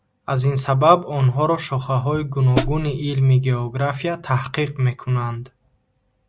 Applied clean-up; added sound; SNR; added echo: none; Hi-hat; 3 dB; none.